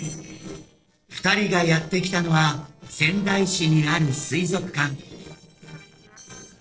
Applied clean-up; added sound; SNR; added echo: neural separator model SepFormer DNS4.